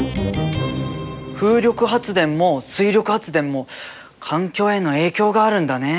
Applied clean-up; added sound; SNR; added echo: none; none; none; none.